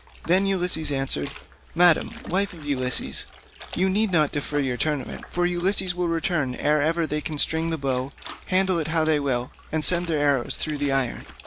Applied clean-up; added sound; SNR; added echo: none; Trickle, dribble / Splash, splatter; 19 dB; none.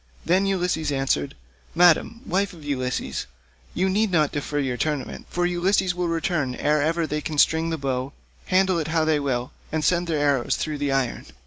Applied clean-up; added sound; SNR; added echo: none; none; none; none.